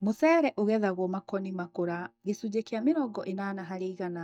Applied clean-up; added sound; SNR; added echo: neural mask model DeepFilterNet 3.